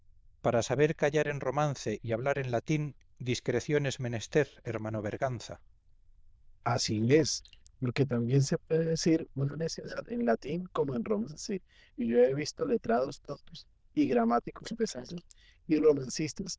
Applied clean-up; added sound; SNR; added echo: neural diffusion model UNIVERSE++.